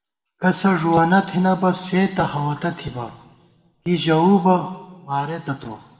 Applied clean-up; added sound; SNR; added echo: none; none; none; reverberation time 1.2 s.